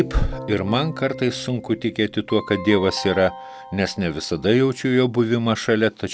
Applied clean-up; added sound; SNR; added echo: none; Keyboard (musical); 15 dB; none.